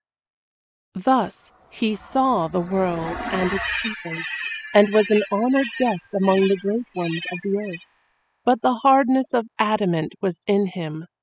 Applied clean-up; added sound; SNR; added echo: classical method spectral subtraction.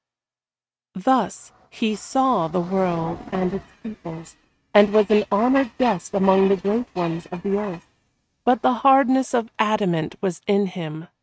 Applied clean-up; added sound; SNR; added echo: neural mask model RNNoise.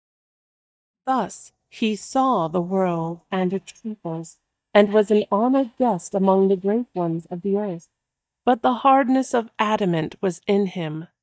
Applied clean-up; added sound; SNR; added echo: neural mask model DeepFilterNet 3.